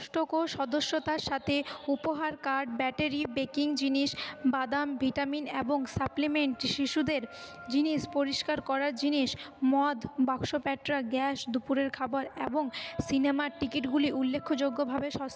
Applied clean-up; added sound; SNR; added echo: none; none; none; none.